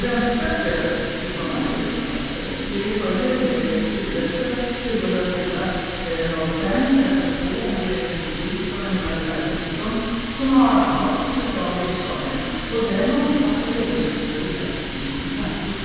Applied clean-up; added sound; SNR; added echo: none; Water tap, faucet; 4 dB; reverberation time 2.1 s.